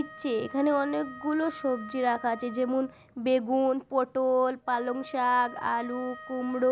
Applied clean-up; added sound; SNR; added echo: none; Wind instrument, woodwind instrument; 18 dB; none.